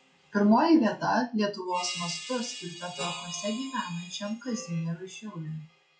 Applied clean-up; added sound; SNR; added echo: classical method WPE with log-MMSE.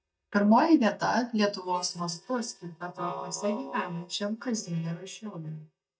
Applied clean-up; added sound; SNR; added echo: neural mask model DeepFilterNet 3.